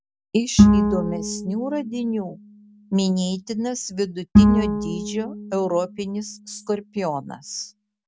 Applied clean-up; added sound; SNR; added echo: none; Bowed string instrument; -4 dB; none.